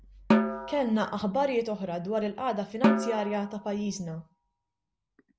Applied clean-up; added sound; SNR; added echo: none; Snare drum; 1 dB; none.